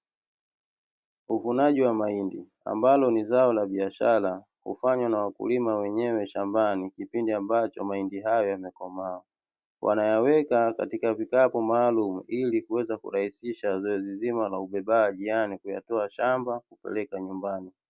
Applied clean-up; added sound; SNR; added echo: none; none; none; none.